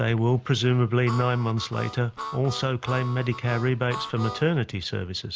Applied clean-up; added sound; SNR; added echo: none; Harmonica; 12 dB; none.